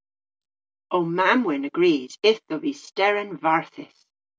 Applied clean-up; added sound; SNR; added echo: none; none; none; none.